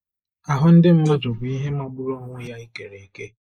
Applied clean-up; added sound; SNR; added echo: neural mask model Resemble Enhance denoiser.